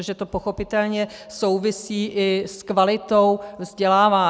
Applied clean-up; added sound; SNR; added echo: none; none; none; none.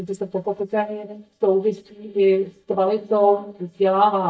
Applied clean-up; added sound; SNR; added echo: neural mask model DeepFilterNet 3.